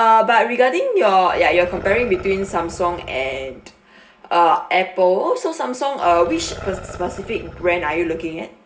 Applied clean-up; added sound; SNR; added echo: none; Growling; 19 dB; reverberation time 0.2 s.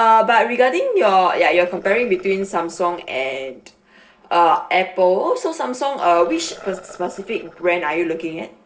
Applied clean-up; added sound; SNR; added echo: neural separator model SepFormer DNS4.